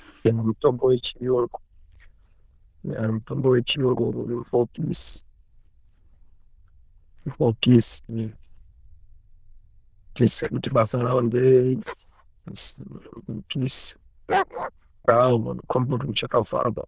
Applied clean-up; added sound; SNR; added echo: neural diffusion model UNIVERSE++.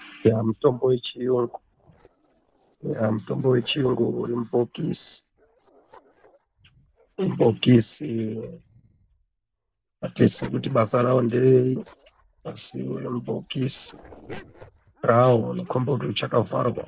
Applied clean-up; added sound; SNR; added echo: neural separator model SepFormer DNS4.